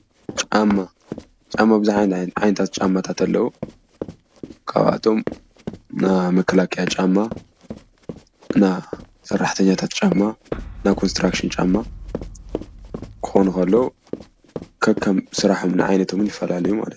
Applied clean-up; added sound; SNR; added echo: none; Run + Boom; 12 dB; none.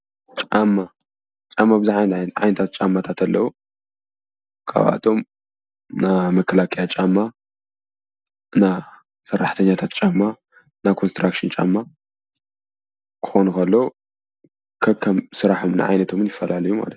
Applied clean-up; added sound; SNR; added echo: none; none; none; none.